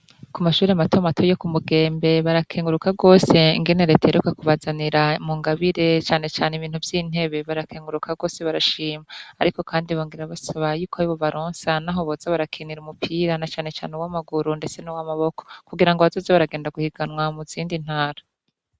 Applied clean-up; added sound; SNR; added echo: none; none; none; none.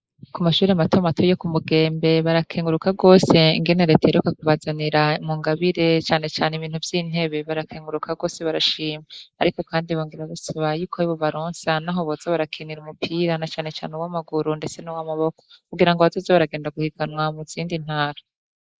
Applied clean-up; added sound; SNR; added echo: neural mask model Resemble Enhance denoiser.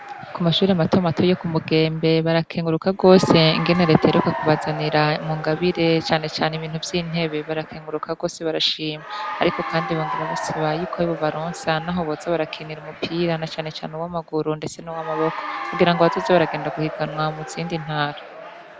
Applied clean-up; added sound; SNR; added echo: none; Applause / Cheering; 11 dB; none.